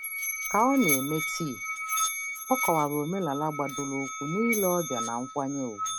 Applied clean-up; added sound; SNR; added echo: none; Musical instrument; 4 dB; none.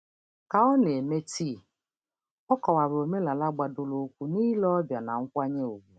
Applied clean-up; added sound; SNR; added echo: none; none; none; none.